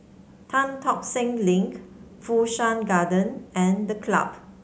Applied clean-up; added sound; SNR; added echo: none; none; none; none.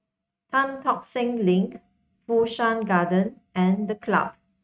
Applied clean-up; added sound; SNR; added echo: neural mask model RNNoise.